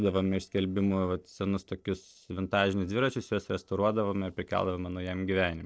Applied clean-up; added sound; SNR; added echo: neural separator model SepFormer DNS4.